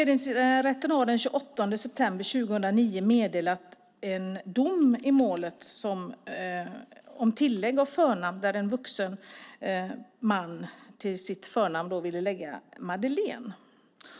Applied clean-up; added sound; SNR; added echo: none; none; none; none.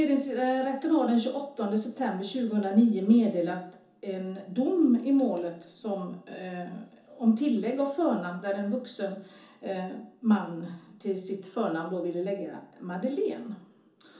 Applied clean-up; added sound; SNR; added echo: none; none; none; reverberation time 0.7 s.